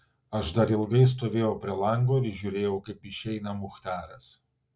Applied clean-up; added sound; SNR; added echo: none; none; none; none.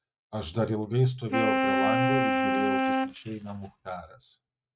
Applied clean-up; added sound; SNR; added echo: neural mask model RNNoise.